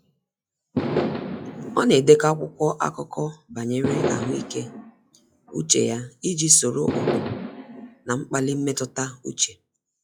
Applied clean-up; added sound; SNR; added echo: classical method log-MMSE.